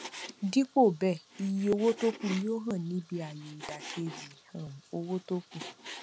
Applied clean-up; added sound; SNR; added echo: none; Frying (food); 15 dB; none.